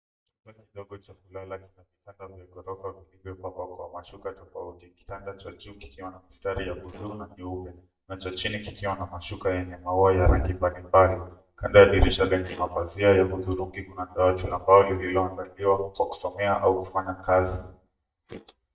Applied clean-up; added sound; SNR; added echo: neural mask model DeepFilterNet 3.